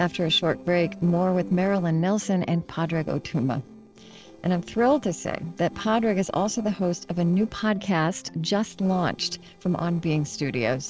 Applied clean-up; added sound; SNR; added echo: neural separator model SepFormer DNS4.